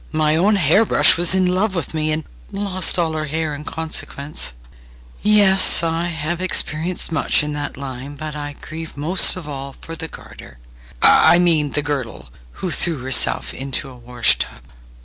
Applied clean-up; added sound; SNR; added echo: none; none; none; none.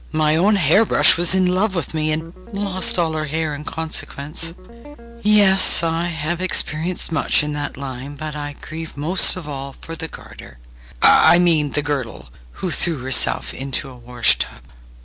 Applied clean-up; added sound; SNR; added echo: none; Guitar; 17 dB; none.